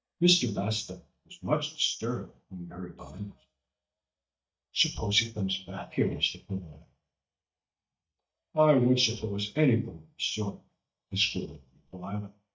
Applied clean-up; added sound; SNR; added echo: neural mask model DeepFilterNet 3.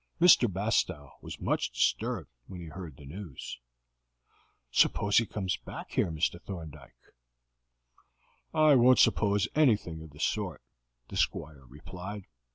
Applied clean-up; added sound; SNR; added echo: none; none; none; none.